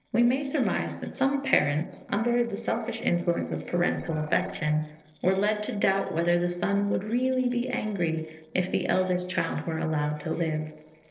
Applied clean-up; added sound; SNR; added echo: neural separator model SepFormer DNS4.